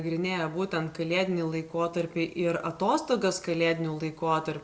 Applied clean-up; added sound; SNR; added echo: none; none; none; none.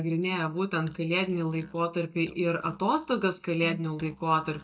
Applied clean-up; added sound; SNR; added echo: neural mask model DeepFilterNet 3.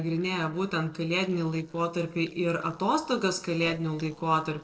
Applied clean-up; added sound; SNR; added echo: neural separator model SepFormer DNS4.